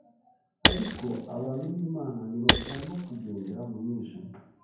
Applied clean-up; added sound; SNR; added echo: none; Shatter / Crushing; -4 dB; reverberation time 0.9 s.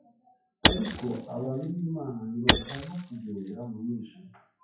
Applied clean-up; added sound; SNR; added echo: classical method WPE with log-MMSE.